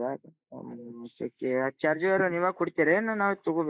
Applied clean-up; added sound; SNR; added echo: neural mask model Resemble Enhance denoiser.